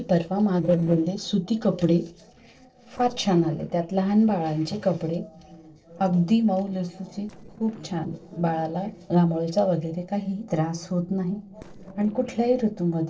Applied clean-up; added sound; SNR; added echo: neural separator model SepFormer DNS4.